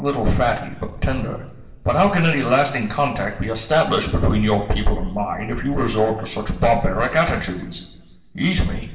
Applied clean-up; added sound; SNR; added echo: none; none; none; reverberation time 1.1 s.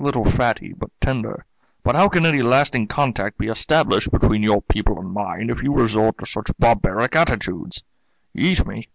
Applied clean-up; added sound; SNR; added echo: none; none; none; none.